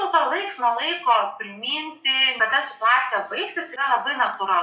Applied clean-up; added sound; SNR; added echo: neural mask model Resemble Enhance denoiser.